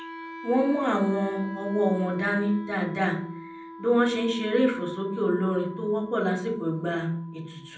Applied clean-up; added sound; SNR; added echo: none; Wind instrument, woodwind instrument; 15 dB; reverberation time 0.6 s.